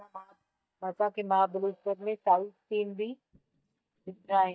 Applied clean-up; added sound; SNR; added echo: neural mask model DeepFilterNet 3.